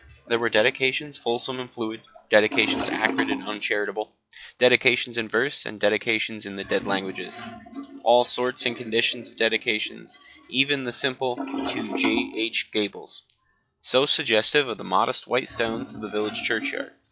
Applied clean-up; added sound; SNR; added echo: classical method log-MMSE.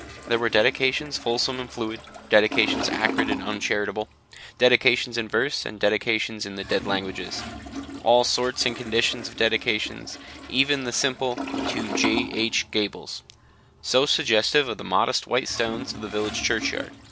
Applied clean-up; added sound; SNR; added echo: none; Toilet flush; 10 dB; none.